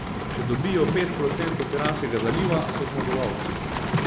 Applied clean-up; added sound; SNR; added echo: none; Rain; 1 dB; none.